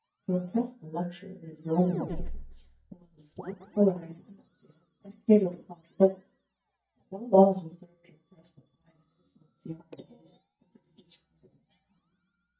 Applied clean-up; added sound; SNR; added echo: neural mask model DeepFilterNet 3.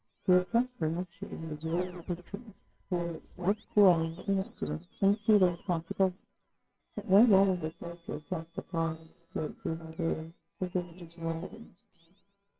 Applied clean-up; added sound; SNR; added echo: neural separator model SepFormer WHAMR!.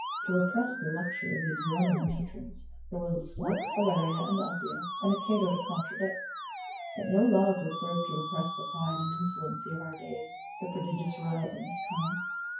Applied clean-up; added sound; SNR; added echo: classical method WPE with log-MMSE.